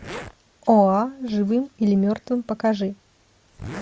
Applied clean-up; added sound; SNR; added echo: none; Zipper (clothing); 19 dB; none.